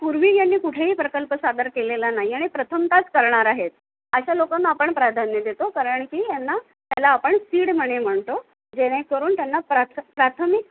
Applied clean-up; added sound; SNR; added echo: none; none; none; none.